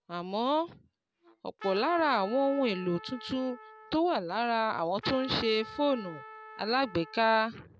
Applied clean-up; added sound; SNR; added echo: none; Trumpet; 17 dB; none.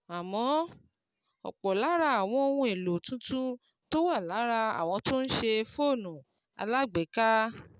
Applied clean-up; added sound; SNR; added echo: none; none; none; none.